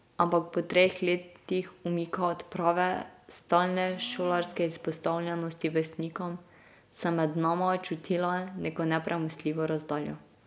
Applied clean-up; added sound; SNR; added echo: none; Domestic sounds, home sounds; 20 dB; none.